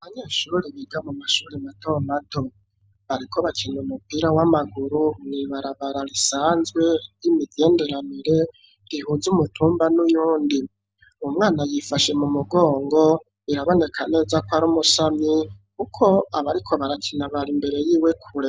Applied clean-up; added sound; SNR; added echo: none; none; none; none.